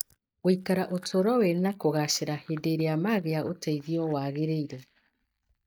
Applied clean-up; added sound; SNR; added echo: neural mask model DeepFilterNet 3.